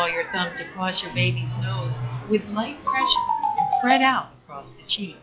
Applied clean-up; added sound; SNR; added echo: classical method log-MMSE.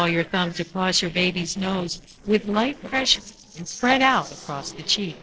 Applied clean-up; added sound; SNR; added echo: neural separator model SepFormer DNS4.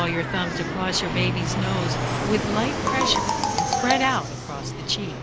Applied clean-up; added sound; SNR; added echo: none; Marimba, xylophone + Fixed-wing aircraft, airplane; 1 dB; none.